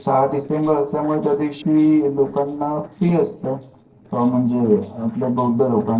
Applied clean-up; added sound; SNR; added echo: neural separator model SepFormer DNS4.